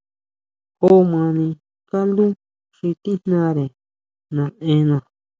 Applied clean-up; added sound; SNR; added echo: none; none; none; none.